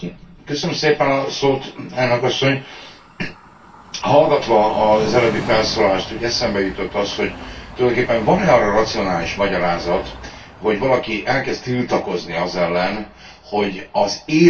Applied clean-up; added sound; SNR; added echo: none; Train; 16 dB; reverberation time 0.2 s.